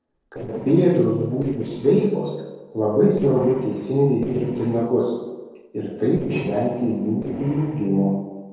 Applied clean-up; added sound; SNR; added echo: neural separator model SepFormer DNS4.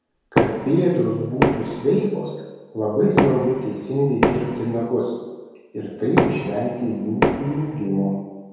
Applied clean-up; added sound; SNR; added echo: none; Knock; 2 dB; reverberation time 1.2 s.